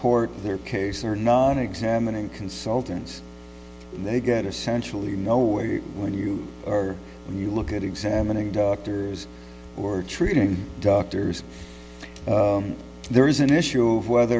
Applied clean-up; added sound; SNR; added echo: none; none; none; none.